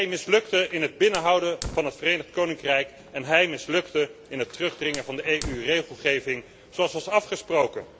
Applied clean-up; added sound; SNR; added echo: none; Fire; 18 dB; none.